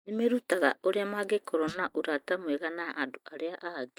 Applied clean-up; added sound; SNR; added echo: neural mask model DeepFilterNet 3.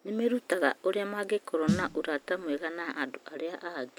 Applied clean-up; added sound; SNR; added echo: none; Snare drum; 5 dB; none.